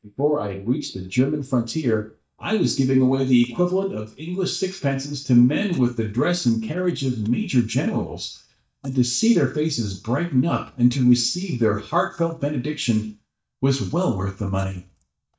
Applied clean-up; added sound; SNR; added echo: neural mask model DeepFilterNet 3.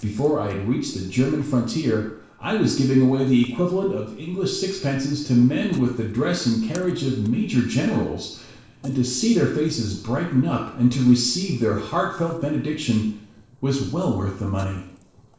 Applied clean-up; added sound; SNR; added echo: neural separator model SepFormer DNS4.